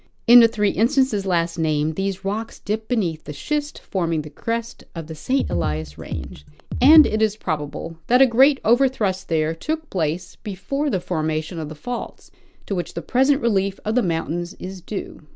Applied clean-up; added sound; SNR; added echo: none; Drum kit; 4 dB; none.